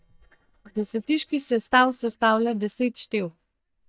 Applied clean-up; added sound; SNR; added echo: neural mask model DeepFilterNet 3.